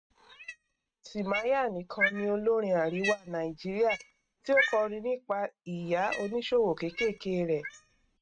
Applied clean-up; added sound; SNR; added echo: neural mask model RNNoise.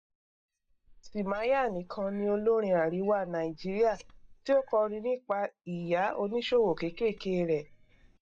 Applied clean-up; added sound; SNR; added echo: neural mask model DeepFilterNet 3.